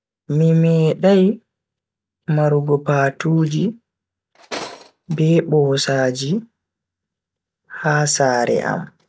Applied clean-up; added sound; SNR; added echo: none; Tools; 16 dB; none.